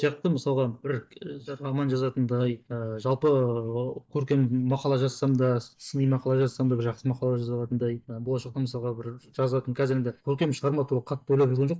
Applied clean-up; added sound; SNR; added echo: neural mask model DeepFilterNet 3.